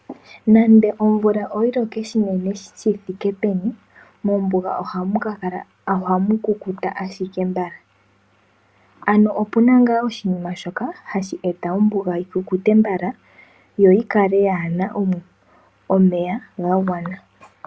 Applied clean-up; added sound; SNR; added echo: none; none; none; none.